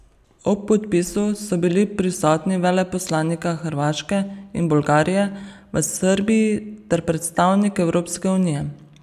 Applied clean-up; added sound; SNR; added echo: none; none; none; none.